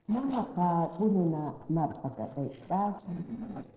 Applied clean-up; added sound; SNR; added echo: neural separator model SepFormer DNS4.